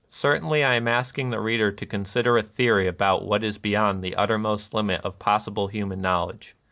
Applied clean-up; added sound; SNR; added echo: none; none; none; none.